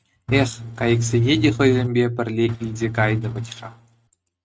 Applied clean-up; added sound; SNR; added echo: neural mask model RNNoise.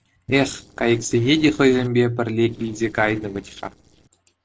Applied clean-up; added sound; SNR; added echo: neural separator model SepFormer DNS4.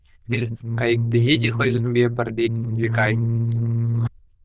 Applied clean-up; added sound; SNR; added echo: neural diffusion model UNIVERSE++.